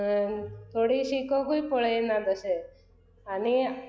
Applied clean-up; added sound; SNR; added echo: classical method log-MMSE.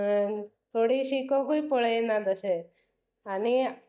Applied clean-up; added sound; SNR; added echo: neural mask model DeepFilterNet 3.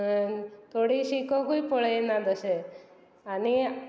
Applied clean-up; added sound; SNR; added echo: none; none; none; none.